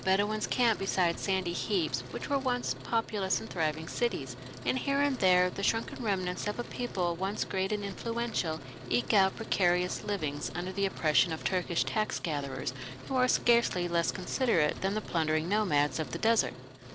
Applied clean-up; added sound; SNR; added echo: none; Truck; 12 dB; none.